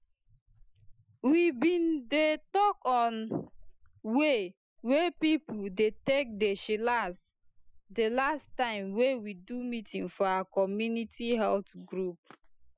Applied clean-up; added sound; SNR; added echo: classical method Wiener filter.